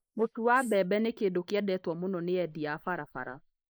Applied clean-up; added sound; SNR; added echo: neural mask model Resemble Enhance denoiser.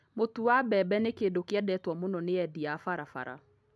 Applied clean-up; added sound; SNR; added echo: none; none; none; none.